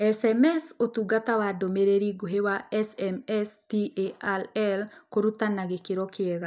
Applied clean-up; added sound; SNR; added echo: none; none; none; none.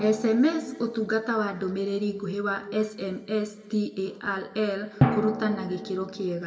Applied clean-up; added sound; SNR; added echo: none; Drum; 6 dB; reverberation time 1.2 s.